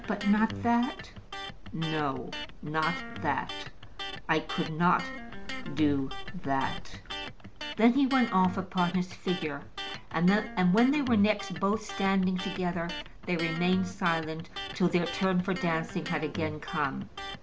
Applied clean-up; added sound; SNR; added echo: none; Electric guitar; 11 dB; none.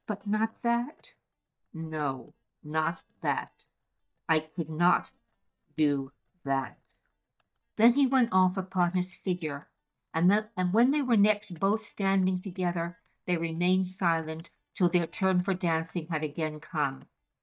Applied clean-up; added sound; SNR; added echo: neural mask model DeepFilterNet 3.